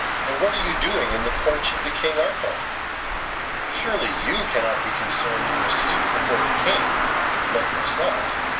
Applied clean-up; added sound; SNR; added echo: none; Traffic noise, roadway noise; -2 dB; none.